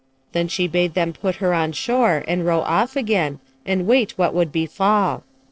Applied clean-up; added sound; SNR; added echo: neural separator model SepFormer DNS4.